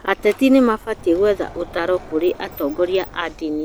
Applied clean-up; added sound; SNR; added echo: none; Sliding door; 19 dB; none.